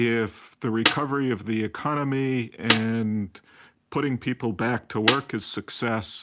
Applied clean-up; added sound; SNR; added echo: none; Snare drum; -2 dB; none.